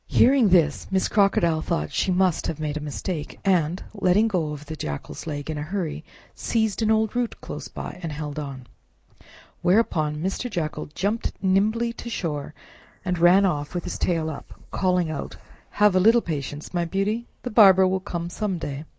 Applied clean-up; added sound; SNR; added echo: neural mask model Resemble Enhance denoiser.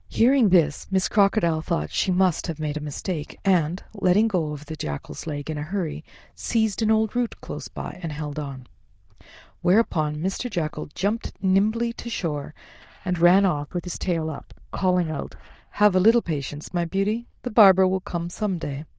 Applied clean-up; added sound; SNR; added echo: neural diffusion model UNIVERSE++.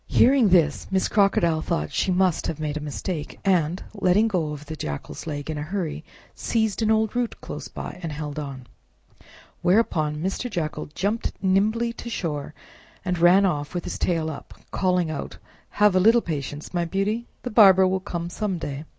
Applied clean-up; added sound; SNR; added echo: none; none; none; none.